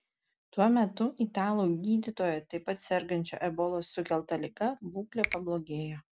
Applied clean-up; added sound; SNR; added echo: none; Finger snapping; 8 dB; none.